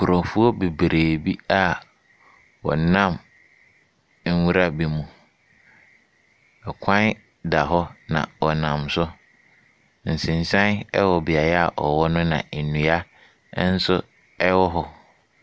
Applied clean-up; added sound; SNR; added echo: none; none; none; none.